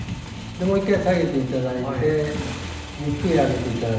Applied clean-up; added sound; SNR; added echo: none; Motorcycle; 12 dB; reverberation time 0.8 s.